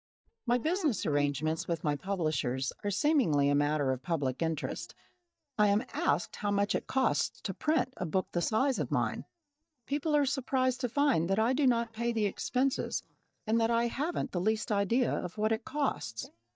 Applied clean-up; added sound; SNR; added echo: neural mask model DeepFilterNet 3.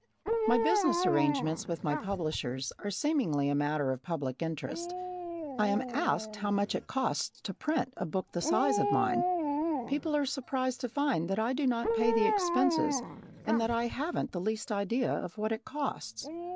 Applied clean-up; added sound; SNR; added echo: none; Dog; 3 dB; none.